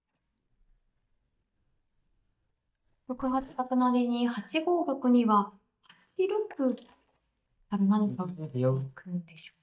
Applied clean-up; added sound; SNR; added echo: neural mask model DeepFilterNet 3.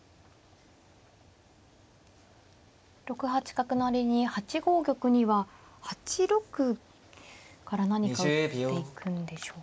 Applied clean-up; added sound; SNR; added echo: none; none; none; none.